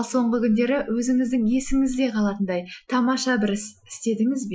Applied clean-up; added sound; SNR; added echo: classical method Wiener filter.